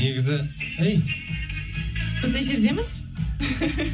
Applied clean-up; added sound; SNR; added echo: none; none; none; reverberation time 0.4 s.